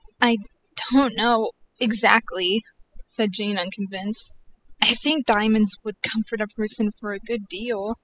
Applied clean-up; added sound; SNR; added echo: classical method spectral subtraction.